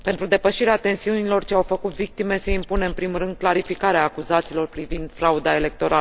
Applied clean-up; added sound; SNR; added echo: none; Chewing, mastication; 12 dB; none.